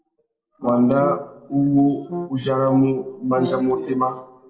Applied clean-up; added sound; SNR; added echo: neural separator model SepFormer DNS4.